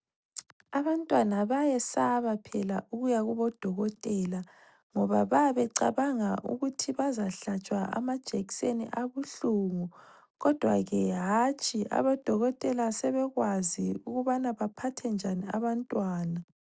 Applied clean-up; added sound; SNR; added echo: none; none; none; none.